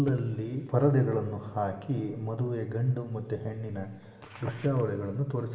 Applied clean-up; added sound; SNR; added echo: none; none; none; reverberation time 1.9 s.